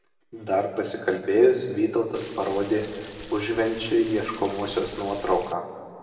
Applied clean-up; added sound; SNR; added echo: none; Stream; 16 dB; reverberation time 1.9 s.